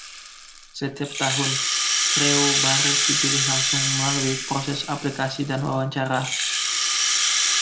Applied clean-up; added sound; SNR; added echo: none; Rattle (instrument); -4 dB; none.